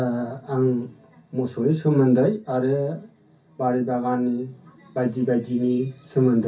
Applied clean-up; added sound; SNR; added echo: none; none; none; reverberation time 0.3 s.